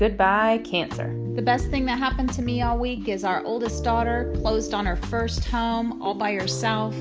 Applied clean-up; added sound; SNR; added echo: none; none; none; none.